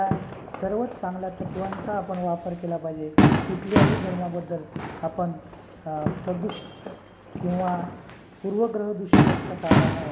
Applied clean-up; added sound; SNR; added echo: none; Fireworks; -4 dB; reverberation time 1.3 s.